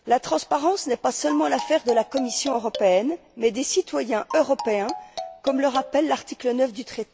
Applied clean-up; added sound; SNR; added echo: none; Marimba, xylophone; 12 dB; none.